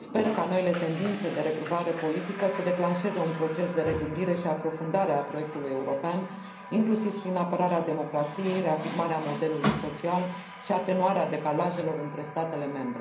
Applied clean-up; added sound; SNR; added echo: none; Water tap, faucet; 11 dB; reverberation time 0.6 s.